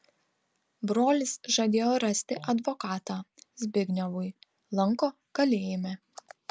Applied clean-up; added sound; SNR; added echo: none; none; none; none.